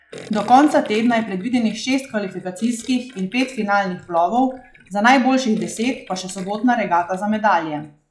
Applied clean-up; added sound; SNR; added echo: classical method log-MMSE.